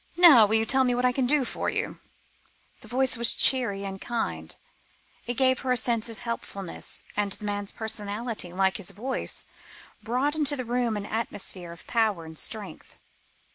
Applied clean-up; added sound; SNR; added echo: none; none; none; none.